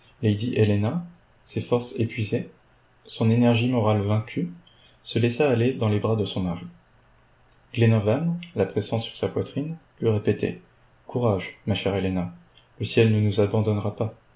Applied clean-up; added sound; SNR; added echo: none; none; none; none.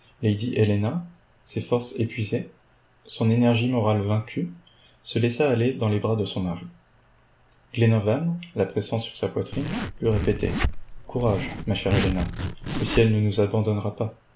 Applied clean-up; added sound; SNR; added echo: none; Zipper (clothing); 4 dB; none.